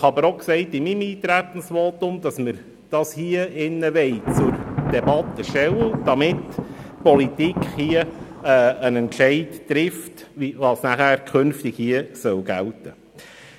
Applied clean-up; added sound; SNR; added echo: none; Thunder; 10 dB; none.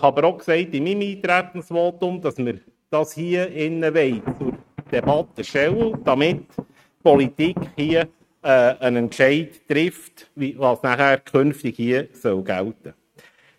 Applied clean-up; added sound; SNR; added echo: neural mask model RNNoise.